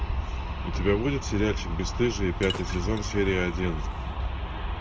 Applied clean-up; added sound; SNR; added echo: none; Liquid; 16 dB; reverberation time 1.0 s.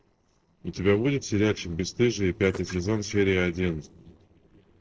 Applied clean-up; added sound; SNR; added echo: neural separator model SepFormer DNS4.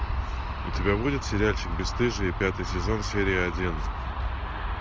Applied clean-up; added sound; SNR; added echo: none; none; none; none.